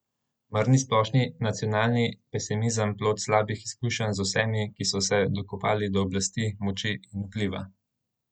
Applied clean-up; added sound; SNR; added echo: none; none; none; none.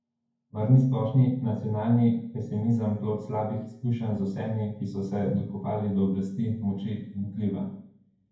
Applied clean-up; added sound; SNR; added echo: none; none; none; reverberation time 0.9 s.